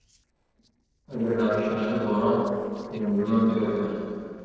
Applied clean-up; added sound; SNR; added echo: neural separator model SepFormer DNS4.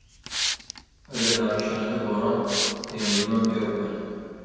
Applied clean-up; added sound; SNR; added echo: none; Hiss; 5 dB; reverberation time 2.1 s.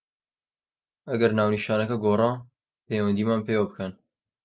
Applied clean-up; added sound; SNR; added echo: none; none; none; none.